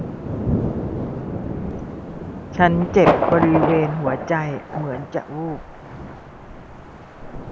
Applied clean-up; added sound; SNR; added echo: none; Thunder; 1 dB; none.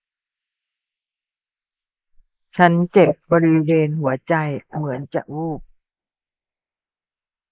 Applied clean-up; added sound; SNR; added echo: neural mask model Resemble Enhance denoiser.